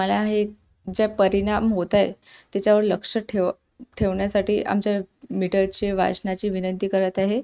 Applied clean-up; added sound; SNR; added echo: neural mask model RNNoise.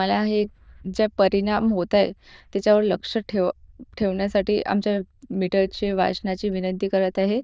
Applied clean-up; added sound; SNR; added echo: neural diffusion model UNIVERSE++.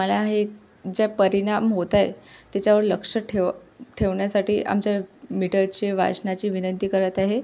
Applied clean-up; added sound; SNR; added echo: none; none; none; none.